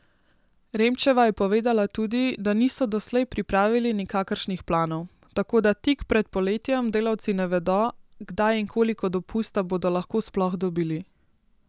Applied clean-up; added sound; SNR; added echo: none; none; none; none.